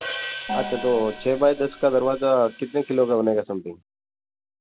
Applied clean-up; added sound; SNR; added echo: none; Gong + Hi-hat; 11 dB; none.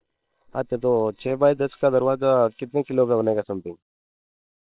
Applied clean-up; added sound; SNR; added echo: neural separator model SepFormer WHAM!.